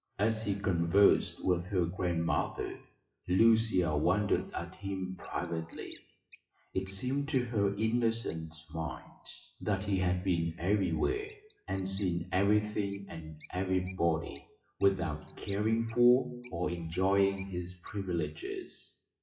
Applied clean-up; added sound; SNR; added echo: classical method WPE with log-MMSE.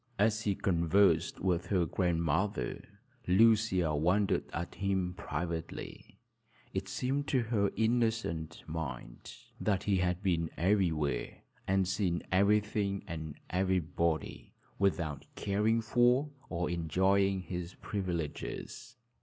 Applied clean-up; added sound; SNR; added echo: none; none; none; none.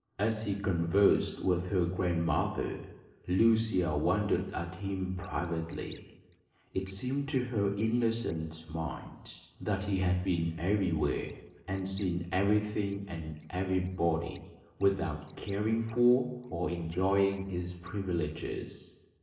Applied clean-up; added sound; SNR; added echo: neural separator model SepFormer DNS4.